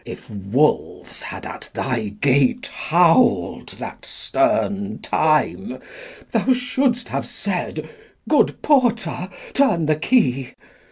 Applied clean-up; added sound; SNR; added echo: none; Cowbell; 19 dB; none.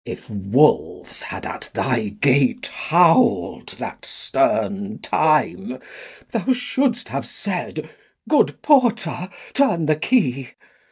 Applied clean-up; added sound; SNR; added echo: neural mask model DeepFilterNet 3.